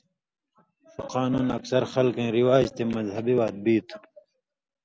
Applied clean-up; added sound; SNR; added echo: none; none; none; none.